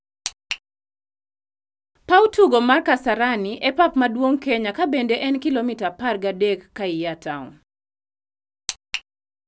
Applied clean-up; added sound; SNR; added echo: none; none; none; none.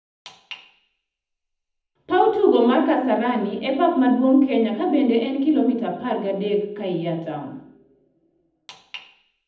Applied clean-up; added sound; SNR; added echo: none; none; none; reverberation time 0.8 s.